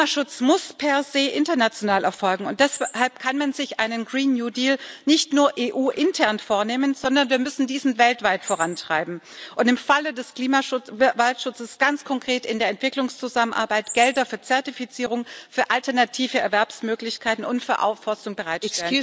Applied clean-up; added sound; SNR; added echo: none; Chirp, tweet; 18 dB; none.